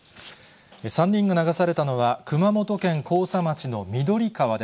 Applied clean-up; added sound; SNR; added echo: none; none; none; none.